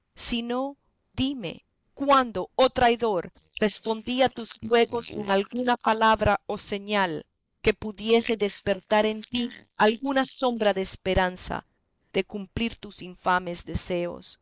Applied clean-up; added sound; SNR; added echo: neural mask model Resemble Enhance denoiser.